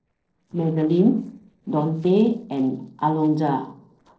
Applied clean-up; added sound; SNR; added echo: neural separator model SepFormer DNS4.